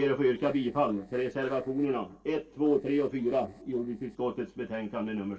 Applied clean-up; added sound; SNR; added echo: neural separator model SepFormer DNS4.